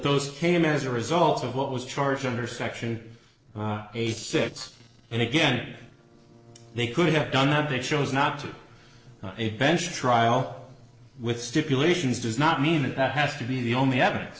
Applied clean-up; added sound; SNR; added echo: neural separator model SepFormer DNS4.